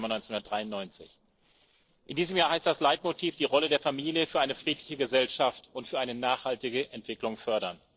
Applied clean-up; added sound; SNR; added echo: neural separator model SepFormer DNS4.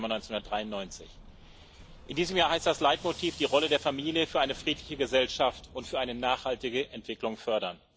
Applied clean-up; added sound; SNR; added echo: none; Explosion + Fire; 19 dB; none.